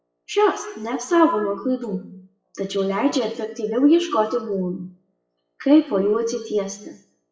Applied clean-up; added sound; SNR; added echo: classical method WPE with log-MMSE.